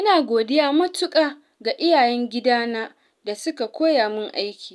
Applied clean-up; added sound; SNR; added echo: none; none; none; none.